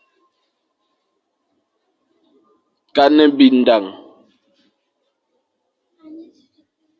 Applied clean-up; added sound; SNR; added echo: none; none; none; none.